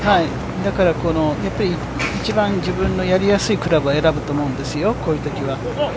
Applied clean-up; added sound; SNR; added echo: none; none; none; none.